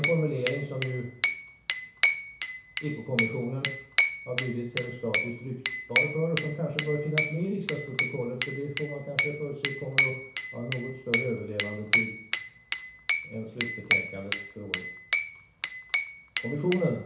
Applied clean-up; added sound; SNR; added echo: none; Glass / Bell; -4 dB; reverberation time 0.6 s.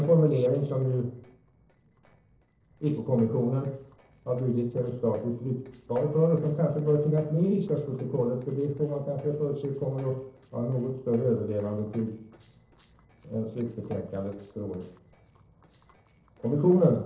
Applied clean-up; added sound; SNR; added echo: neural separator model SepFormer DNS4.